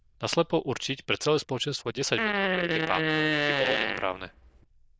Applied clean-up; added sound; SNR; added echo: neural diffusion model UNIVERSE++.